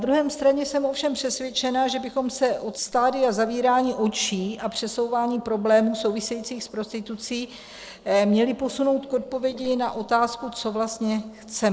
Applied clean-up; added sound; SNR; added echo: neural separator model SepFormer DNS4.